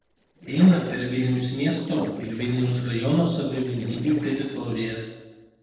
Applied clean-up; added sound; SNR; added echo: neural separator model SepFormer DNS4.